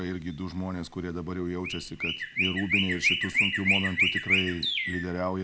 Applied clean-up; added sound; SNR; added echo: none; Chirp, tweet; -3 dB; none.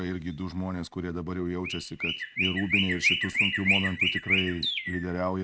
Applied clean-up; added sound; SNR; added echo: neural mask model RNNoise.